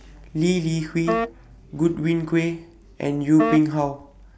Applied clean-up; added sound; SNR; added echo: none; Wind instrument, woodwind instrument; 6 dB; none.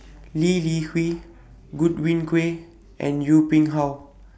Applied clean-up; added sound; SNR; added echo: none; none; none; none.